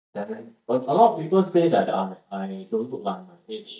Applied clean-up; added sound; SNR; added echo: neural mask model DeepFilterNet 3.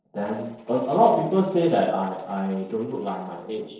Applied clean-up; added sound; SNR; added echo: neural separator model SepFormer DNS4.